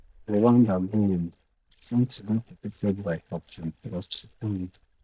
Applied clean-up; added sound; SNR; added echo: neural mask model DeepFilterNet 3.